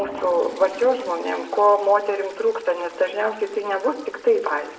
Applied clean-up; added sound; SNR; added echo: none; Toilet flush; 19 dB; reverberation time 0.6 s.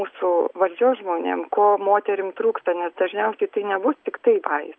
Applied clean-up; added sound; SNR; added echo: none; none; none; none.